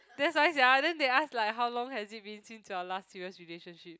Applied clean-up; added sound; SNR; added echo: none; none; none; none.